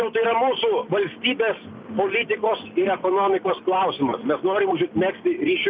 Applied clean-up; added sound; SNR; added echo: none; none; none; none.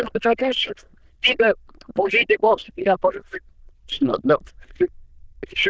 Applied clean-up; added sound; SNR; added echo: neural diffusion model UNIVERSE++.